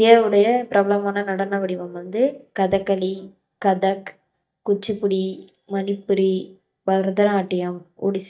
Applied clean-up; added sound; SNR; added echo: neural mask model DeepFilterNet 3.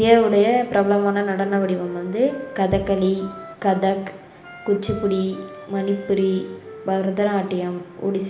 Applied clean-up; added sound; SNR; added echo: none; Wind instrument, woodwind instrument; 20 dB; reverberation time 1.0 s.